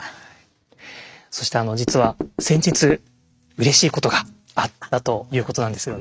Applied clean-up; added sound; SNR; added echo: neural mask model RNNoise.